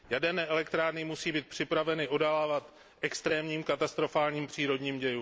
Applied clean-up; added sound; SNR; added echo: none; none; none; none.